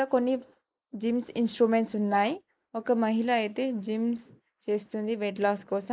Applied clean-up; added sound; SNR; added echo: neural mask model Resemble Enhance denoiser.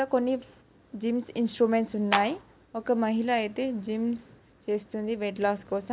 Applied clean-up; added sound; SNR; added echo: none; Clapping; 3 dB; none.